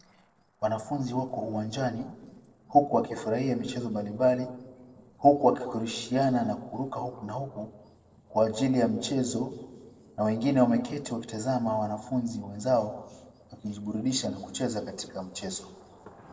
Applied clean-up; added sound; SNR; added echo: neural separator model SepFormer DNS4.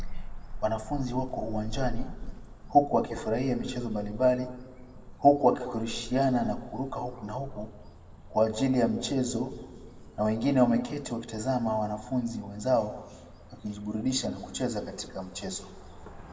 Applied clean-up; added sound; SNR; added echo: none; Cricket / Motor vehicle (road); 11 dB; reverberation time 1.3 s.